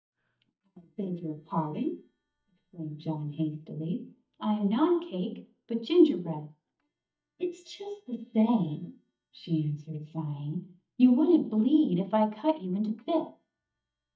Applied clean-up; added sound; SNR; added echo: neural mask model DeepFilterNet 3.